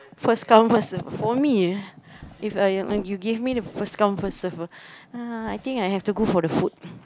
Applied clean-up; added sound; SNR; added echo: none; Drawer open or close; 20 dB; none.